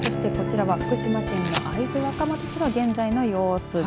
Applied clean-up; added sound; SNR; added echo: none; Fire + Bowed string instrument; 5 dB; none.